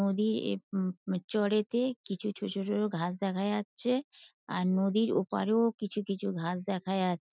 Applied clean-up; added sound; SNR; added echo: none; none; none; none.